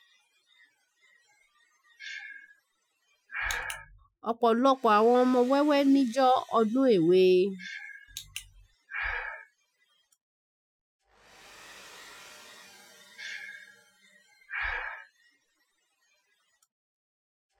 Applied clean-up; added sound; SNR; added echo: classical method Wiener filter.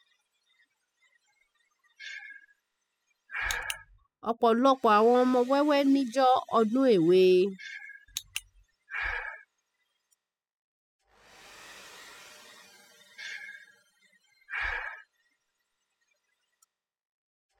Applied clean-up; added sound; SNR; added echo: classical method spectral subtraction.